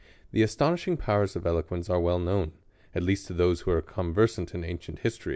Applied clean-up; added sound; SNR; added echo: none; none; none; none.